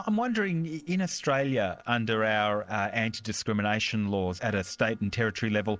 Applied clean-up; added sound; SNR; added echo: neural separator model SepFormer DNS4.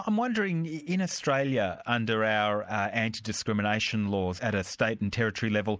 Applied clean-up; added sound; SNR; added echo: none; none; none; none.